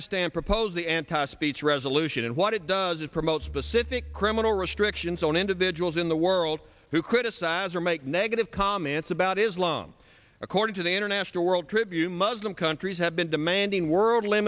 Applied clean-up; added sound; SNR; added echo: none; Bowed string instrument; 15 dB; none.